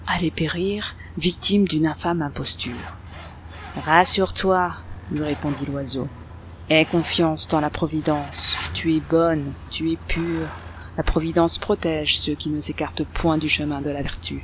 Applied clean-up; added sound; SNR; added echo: none; Truck; 14 dB; none.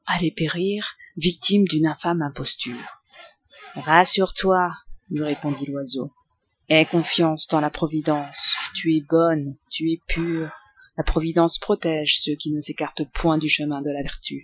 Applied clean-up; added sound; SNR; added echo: classical method Wiener filter.